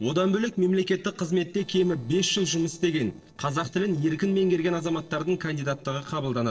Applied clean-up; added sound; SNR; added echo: neural separator model SepFormer DNS4.